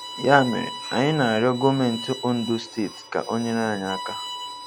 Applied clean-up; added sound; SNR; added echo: none; Bowed string instrument; 12 dB; none.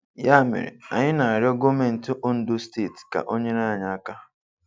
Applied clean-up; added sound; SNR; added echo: none; none; none; none.